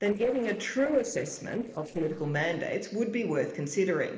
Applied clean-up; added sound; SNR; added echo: neural separator model SepFormer DNS4.